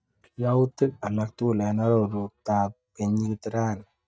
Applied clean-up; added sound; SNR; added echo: neural mask model DeepFilterNet 3.